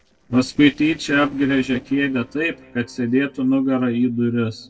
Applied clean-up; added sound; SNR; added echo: neural separator model SepFormer DNS4.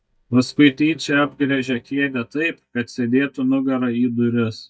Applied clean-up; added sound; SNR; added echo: neural mask model DeepFilterNet 3.